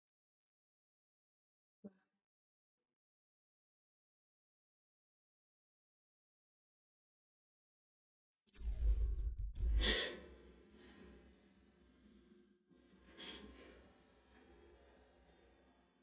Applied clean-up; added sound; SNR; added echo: neural mask model DeepFilterNet 3.